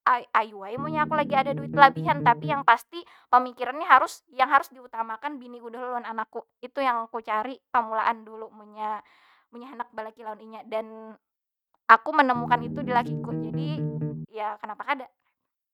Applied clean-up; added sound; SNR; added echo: neural mask model RNNoise.